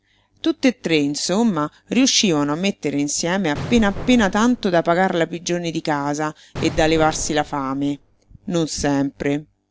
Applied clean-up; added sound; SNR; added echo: none; Explosion; 13 dB; none.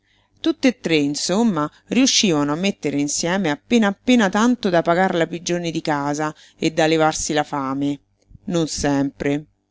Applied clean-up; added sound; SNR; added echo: none; none; none; none.